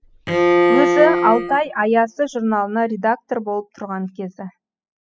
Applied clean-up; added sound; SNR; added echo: classical method spectral subtraction.